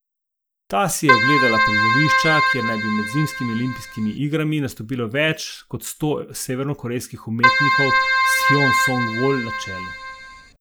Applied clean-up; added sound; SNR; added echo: none; Keyboard (musical); -4 dB; none.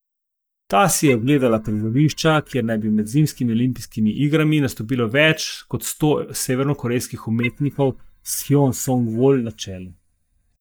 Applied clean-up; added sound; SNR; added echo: neural mask model DeepFilterNet 3.